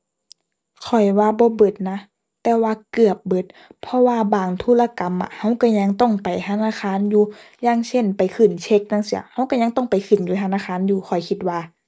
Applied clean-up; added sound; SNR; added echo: none; none; none; none.